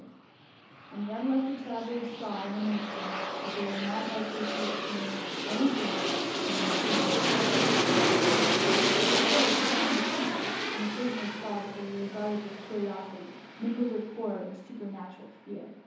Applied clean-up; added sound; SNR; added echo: none; Aircraft; -5 dB; reverberation time 0.9 s.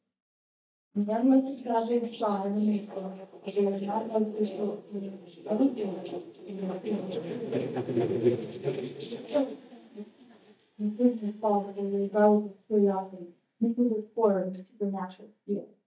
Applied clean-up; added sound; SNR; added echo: neural mask model DeepFilterNet 3.